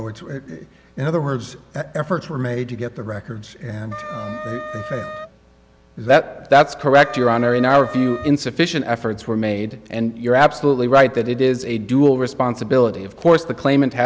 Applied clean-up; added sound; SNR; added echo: none; Wind instrument, woodwind instrument; 12 dB; none.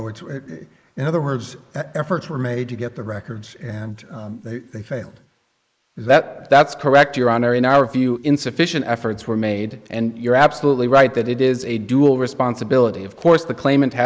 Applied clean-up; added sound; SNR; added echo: neural mask model Resemble Enhance denoiser.